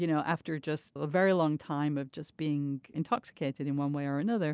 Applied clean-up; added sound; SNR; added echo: none; none; none; none.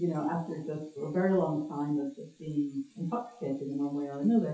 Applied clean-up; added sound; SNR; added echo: classical method WPE with log-MMSE.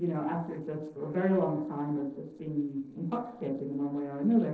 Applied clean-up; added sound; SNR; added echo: neural separator model SepFormer DNS4.